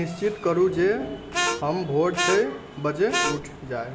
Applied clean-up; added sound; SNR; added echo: none; Harmonica; 3 dB; none.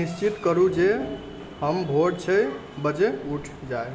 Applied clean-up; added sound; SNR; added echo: none; none; none; none.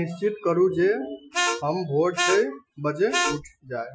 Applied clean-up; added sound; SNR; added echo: classical method Wiener filter.